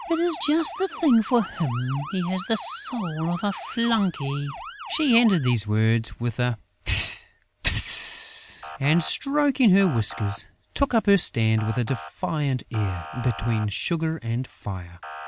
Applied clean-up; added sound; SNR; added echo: none; Motor vehicle (road) / Siren; 16 dB; none.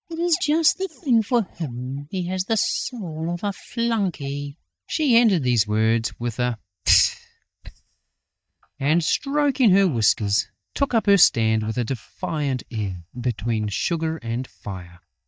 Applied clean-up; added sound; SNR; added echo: neural mask model DeepFilterNet 3.